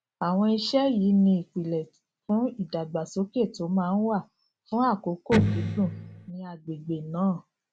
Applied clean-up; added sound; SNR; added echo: none; Electric guitar; 0 dB; none.